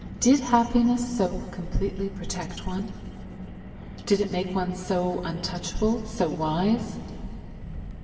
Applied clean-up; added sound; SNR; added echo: none; Car; 12 dB; reverberation time 2.3 s.